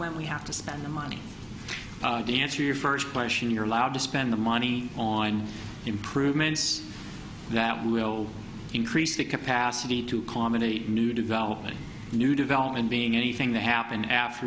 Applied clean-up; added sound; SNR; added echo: none; none; none; none.